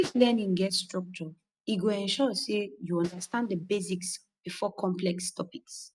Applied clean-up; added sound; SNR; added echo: neural mask model RNNoise.